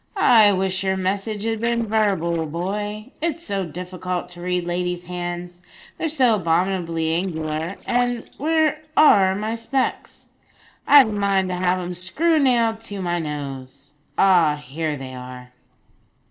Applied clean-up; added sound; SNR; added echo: neural separator model SepFormer DNS4.